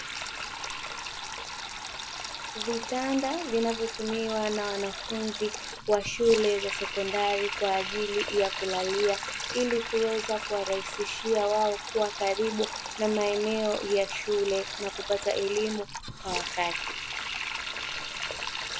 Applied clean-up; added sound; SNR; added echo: none; Sink (filling or washing); 6 dB; none.